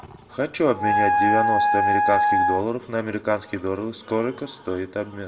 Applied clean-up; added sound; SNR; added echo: none; Wind instrument, woodwind instrument; -4 dB; reverberation time 0.7 s.